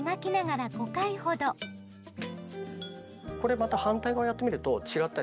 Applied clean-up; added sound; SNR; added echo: none; none; none; none.